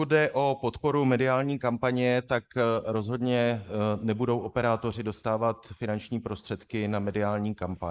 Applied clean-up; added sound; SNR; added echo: neural mask model Resemble Enhance denoiser.